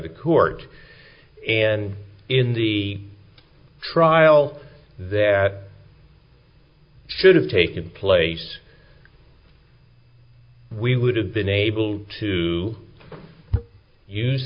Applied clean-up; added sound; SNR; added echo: none; none; none; none.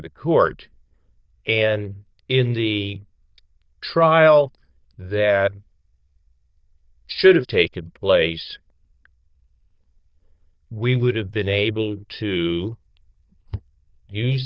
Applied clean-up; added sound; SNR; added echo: neural diffusion model UNIVERSE++.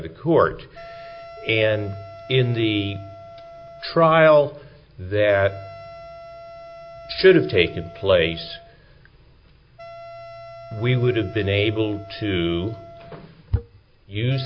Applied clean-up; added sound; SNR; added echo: none; Wind instrument, woodwind instrument; 19 dB; none.